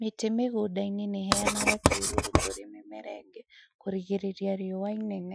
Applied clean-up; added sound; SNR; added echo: classical method Wiener filter.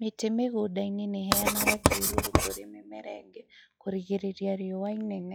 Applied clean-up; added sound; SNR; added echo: classical method log-MMSE.